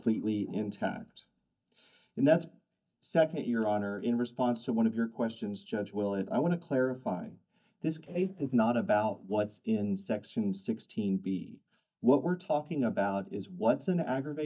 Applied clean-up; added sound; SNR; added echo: neural mask model DeepFilterNet 3.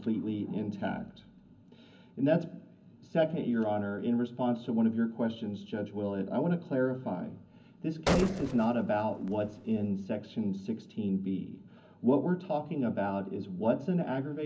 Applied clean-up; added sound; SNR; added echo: none; Gunshot, gunfire; 5 dB; reverberation time 0.4 s.